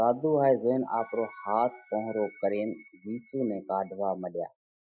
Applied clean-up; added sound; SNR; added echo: classical method Wiener filter.